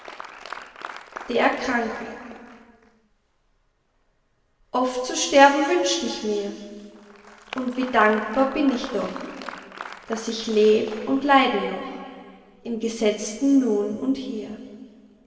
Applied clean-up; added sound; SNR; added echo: none; Applause; 19 dB; reverberation time 2.3 s.